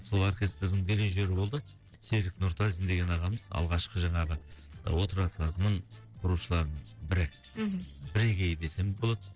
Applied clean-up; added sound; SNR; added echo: neural separator model SepFormer DNS4.